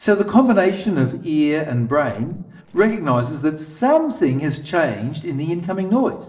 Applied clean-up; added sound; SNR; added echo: neural separator model SepFormer DNS4.